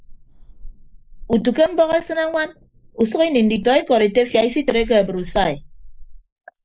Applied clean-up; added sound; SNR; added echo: neural mask model Resemble Enhance denoiser.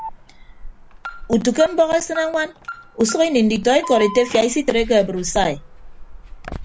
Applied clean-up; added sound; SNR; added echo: none; Alarm; 14 dB; none.